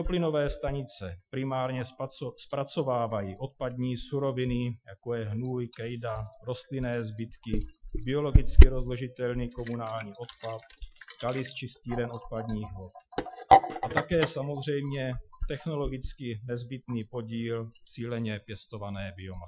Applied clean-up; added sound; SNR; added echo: classical method Wiener filter.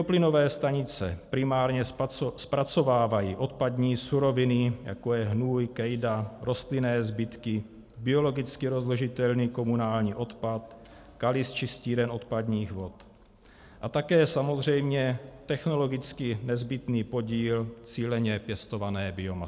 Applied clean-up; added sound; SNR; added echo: none; none; none; none.